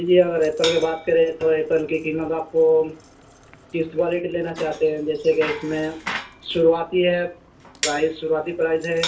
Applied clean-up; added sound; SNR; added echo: none; Bicycle; 14 dB; reverberation time 0.2 s.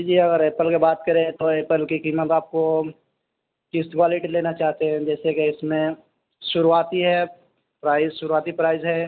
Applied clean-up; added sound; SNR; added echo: none; none; none; none.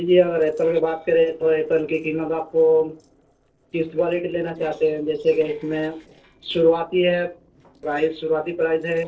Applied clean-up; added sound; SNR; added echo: neural separator model SepFormer DNS4.